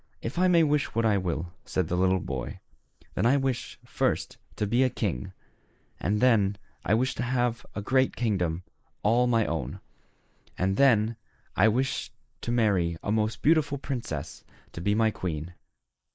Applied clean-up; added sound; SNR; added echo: neural mask model Resemble Enhance denoiser.